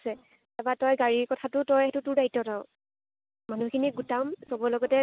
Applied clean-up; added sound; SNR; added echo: none; none; none; none.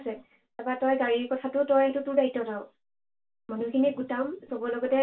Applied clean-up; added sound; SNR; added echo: none; none; none; reverberation time 0.2 s.